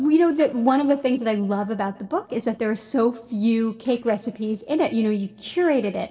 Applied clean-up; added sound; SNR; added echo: neural separator model SepFormer DNS4.